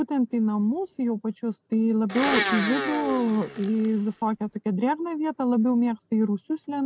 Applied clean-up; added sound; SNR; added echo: none; Domestic sounds, home sounds; 5 dB; none.